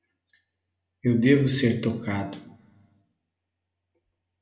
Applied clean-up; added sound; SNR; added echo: none; none; none; reverberation time 0.8 s.